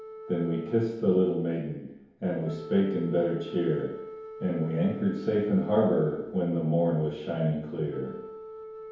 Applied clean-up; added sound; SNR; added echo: none; Wind instrument, woodwind instrument; 16 dB; reverberation time 1.0 s.